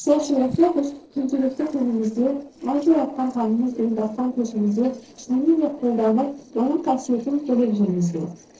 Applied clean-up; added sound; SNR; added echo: neural separator model SepFormer DNS4.